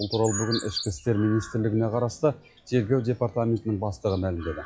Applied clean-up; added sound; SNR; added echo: classical method log-MMSE.